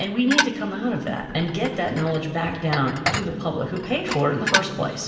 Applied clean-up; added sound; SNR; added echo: none; Dishes, pots, and pans; 5 dB; reverberation time 2.6 s.